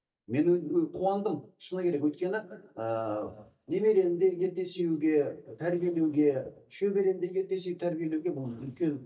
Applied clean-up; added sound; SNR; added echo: neural mask model DeepFilterNet 3.